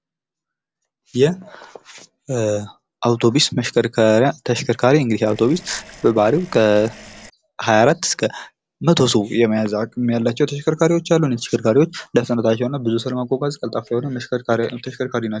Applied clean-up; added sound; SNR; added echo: neural separator model SepFormer DNS4.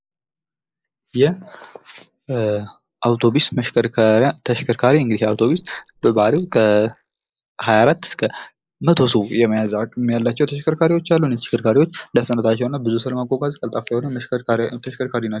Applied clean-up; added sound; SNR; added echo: neural mask model Resemble Enhance denoiser.